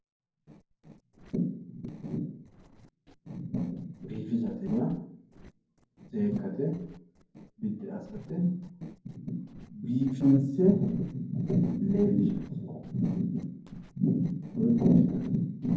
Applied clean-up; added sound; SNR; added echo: neural separator model SepFormer DNS4.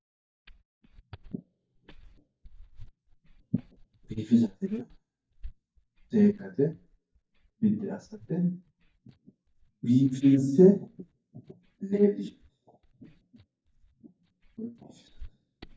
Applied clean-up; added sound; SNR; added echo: neural mask model DeepFilterNet 3.